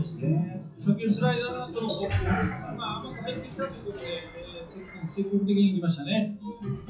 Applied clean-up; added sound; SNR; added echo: classical method WPE with log-MMSE.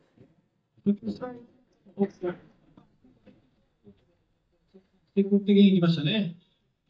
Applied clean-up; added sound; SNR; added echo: neural mask model DeepFilterNet 3.